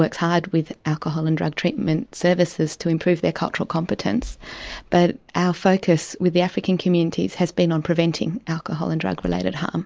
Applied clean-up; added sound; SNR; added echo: none; none; none; none.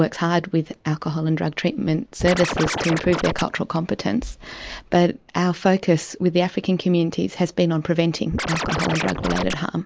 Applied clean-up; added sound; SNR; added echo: none; Scratching (performance technique); 4 dB; none.